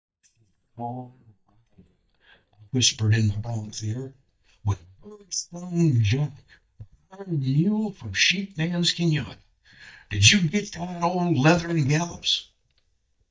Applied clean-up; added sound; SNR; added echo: neural mask model DeepFilterNet 3.